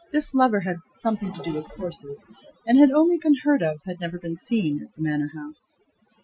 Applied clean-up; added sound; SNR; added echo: classical method Wiener filter.